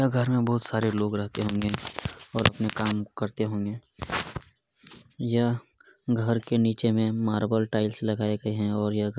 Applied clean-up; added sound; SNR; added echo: none; none; none; none.